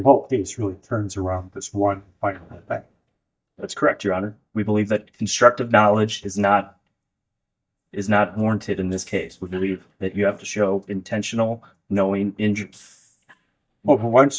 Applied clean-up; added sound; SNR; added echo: neural mask model DeepFilterNet 3.